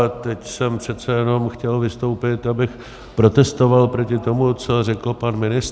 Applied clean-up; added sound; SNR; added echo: none; none; none; none.